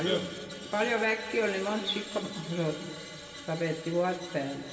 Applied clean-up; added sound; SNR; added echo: none; Screech; 13 dB; reverberation time 2.1 s.